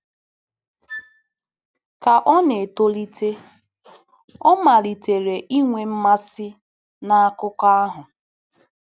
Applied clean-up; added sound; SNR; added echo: none; Wind instrument, woodwind instrument; 18 dB; none.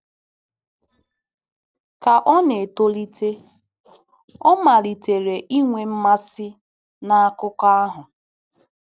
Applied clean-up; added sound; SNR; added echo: neural separator model SepFormer DNS4.